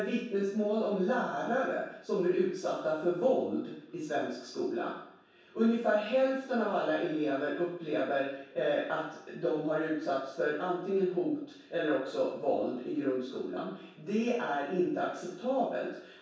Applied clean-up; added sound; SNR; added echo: none; none; none; reverberation time 0.7 s.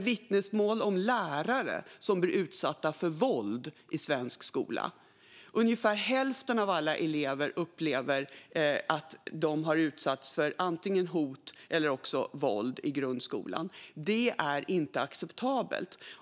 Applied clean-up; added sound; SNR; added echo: none; none; none; none.